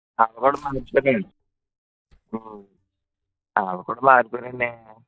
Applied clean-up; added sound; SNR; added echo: neural mask model DeepFilterNet 3.